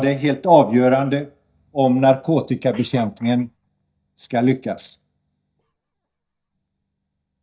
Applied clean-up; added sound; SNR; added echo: neural mask model DeepFilterNet 3.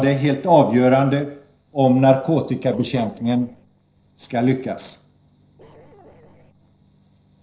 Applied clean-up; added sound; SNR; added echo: neural separator model SepFormer DNS4.